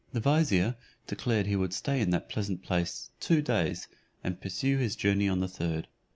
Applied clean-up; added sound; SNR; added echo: none; none; none; none.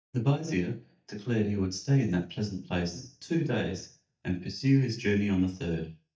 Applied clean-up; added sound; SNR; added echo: neural mask model DeepFilterNet 3.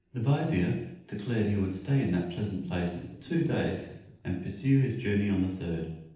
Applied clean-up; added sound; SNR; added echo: neural separator model SepFormer DNS4.